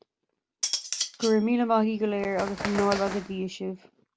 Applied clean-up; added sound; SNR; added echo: none; Cutlery, silverware + Bird; 8 dB; none.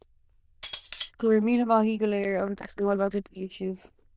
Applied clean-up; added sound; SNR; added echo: neural diffusion model UNIVERSE++.